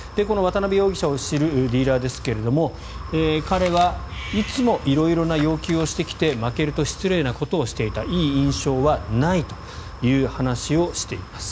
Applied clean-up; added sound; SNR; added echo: none; Wind; 12 dB; none.